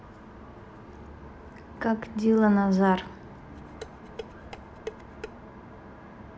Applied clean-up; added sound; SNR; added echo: none; Dishes, pots, and pans; 15 dB; none.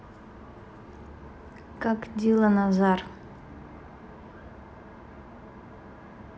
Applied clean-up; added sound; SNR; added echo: none; none; none; none.